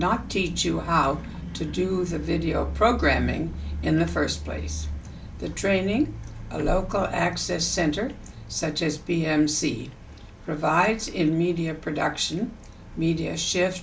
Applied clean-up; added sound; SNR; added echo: none; none; none; none.